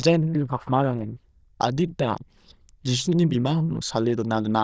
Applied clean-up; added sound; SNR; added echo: neural diffusion model UNIVERSE++.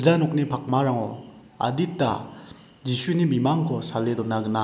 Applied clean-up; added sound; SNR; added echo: none; none; none; none.